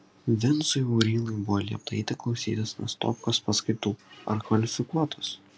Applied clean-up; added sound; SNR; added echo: none; none; none; none.